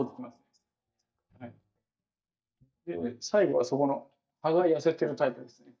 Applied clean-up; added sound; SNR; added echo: neural mask model DeepFilterNet 3.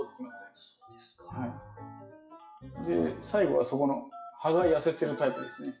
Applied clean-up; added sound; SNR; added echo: classical method WPE with log-MMSE.